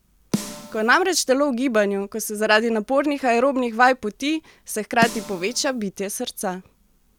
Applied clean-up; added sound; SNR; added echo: none; Snare drum; 12 dB; none.